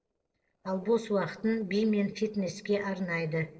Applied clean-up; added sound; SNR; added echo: neural separator model SepFormer DNS4.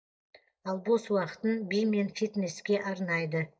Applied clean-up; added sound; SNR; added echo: neural mask model DeepFilterNet 3.